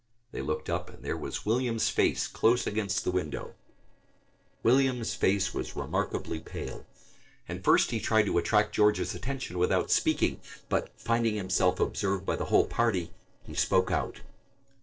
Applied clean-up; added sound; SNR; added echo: neural separator model SepFormer DNS4.